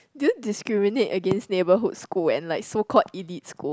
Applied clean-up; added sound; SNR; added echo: none; none; none; none.